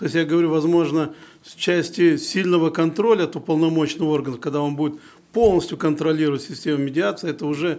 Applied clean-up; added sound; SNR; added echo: none; none; none; none.